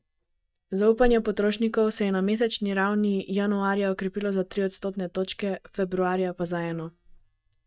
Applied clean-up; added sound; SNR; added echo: neural mask model DeepFilterNet 3.